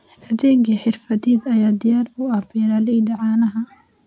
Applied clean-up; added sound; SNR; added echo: none; none; none; none.